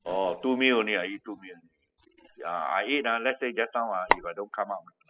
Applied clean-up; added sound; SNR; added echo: classical method spectral subtraction.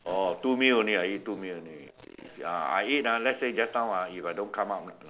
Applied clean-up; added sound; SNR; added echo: none; none; none; none.